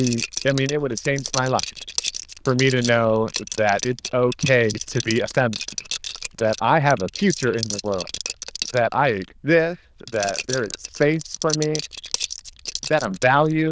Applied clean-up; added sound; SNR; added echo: neural diffusion model UNIVERSE++.